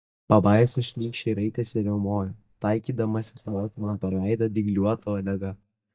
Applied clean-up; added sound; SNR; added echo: neural mask model DeepFilterNet 3.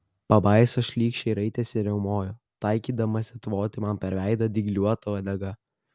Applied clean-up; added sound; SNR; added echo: none; none; none; none.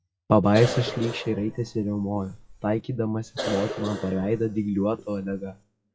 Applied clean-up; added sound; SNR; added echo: classical method WPE with log-MMSE.